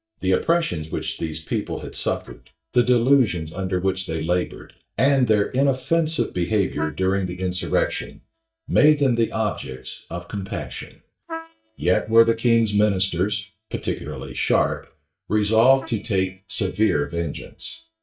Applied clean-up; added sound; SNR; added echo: neural mask model DeepFilterNet 3.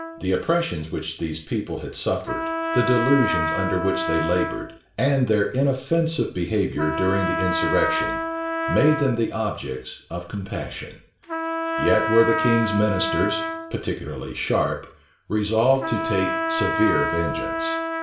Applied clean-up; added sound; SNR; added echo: none; Trumpet; 4 dB; reverberation time 0.5 s.